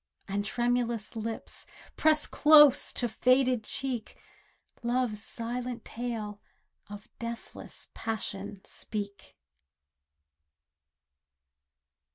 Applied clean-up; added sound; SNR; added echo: none; none; none; none.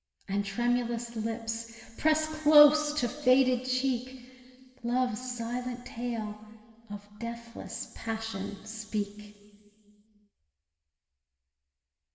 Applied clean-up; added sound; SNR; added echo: none; none; none; reverberation time 2.7 s.